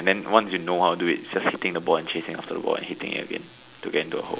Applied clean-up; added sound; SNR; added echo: none; none; none; none.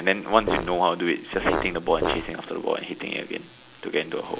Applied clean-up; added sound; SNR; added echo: none; Fart; 2 dB; none.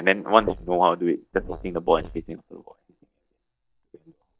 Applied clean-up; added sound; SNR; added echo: neural mask model DeepFilterNet 3.